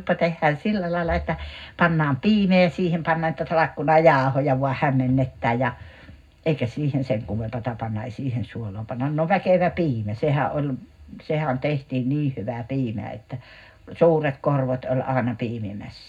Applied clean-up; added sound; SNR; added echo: none; none; none; reverberation time 0.3 s.